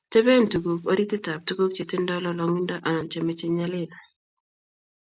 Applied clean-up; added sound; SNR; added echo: none; none; none; none.